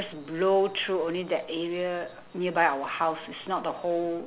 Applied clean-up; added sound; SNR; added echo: none; none; none; none.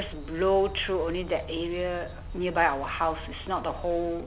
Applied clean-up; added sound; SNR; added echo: none; Motorcycle; 12 dB; none.